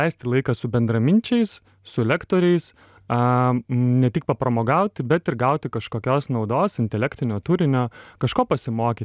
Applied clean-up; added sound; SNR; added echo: none; none; none; none.